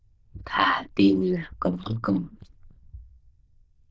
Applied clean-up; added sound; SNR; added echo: neural diffusion model UNIVERSE++.